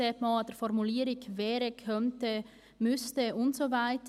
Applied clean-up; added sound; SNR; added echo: none; none; none; none.